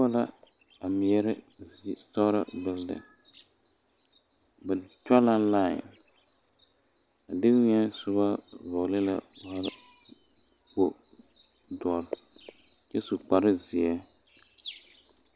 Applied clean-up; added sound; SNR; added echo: none; none; none; none.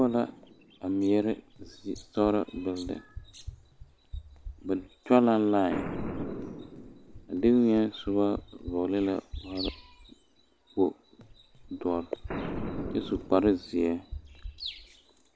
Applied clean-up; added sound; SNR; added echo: none; Boom + Run; 12 dB; none.